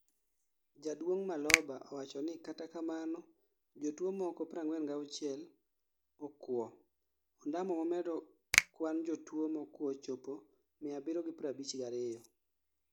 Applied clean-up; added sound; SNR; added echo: none; Finger snapping; -2 dB; none.